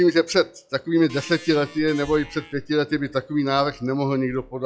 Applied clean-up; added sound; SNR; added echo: classical method log-MMSE.